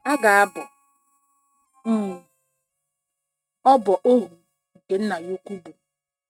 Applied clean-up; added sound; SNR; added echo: neural mask model RNNoise.